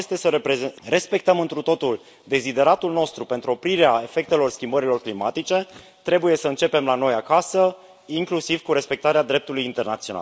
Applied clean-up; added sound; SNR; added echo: none; none; none; none.